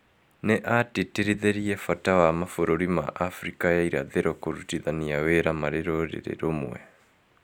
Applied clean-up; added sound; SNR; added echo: none; none; none; none.